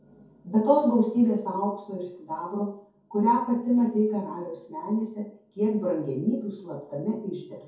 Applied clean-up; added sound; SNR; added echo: none; none; none; reverberation time 0.6 s.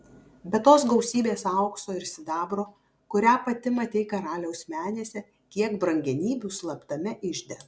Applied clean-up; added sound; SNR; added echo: none; none; none; none.